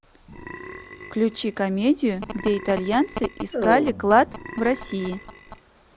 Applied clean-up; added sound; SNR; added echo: none; Telephone + Burping, eructation; 13 dB; none.